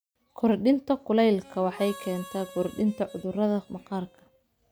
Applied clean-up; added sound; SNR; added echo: none; Harmonica; 20 dB; none.